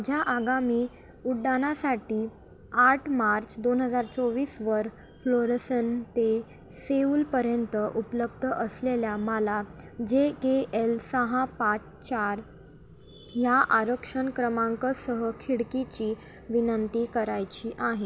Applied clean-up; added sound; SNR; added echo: none; none; none; none.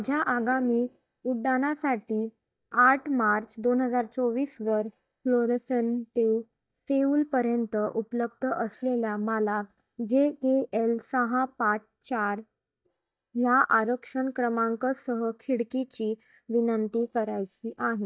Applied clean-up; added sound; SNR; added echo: neural mask model DeepFilterNet 3.